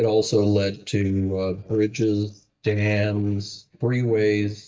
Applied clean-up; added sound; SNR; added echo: neural mask model DeepFilterNet 3.